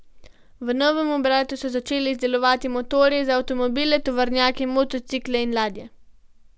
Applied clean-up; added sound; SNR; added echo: none; none; none; none.